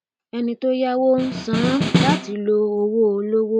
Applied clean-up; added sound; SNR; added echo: none; Snare drum; 1 dB; none.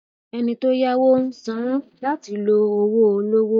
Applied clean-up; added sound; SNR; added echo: neural mask model DeepFilterNet 3.